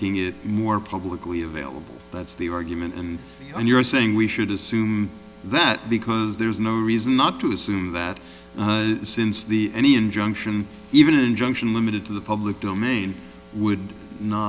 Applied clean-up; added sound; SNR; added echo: none; none; none; none.